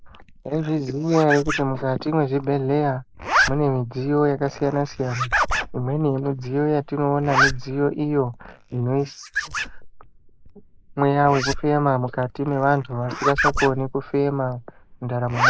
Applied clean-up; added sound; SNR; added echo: neural mask model Resemble Enhance denoiser.